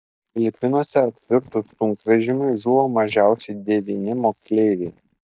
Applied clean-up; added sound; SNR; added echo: neural mask model DeepFilterNet 3.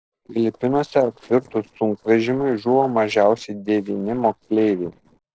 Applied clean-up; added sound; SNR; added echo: neural separator model SepFormer DNS4.